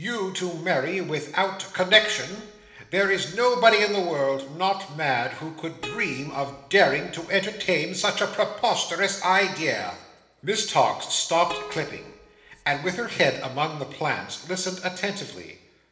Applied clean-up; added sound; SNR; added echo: none; Plucked string instrument; 17 dB; reverberation time 1.1 s.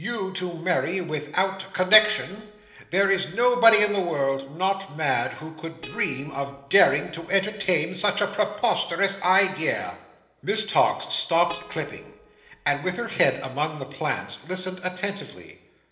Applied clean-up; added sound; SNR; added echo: neural separator model SepFormer DNS4.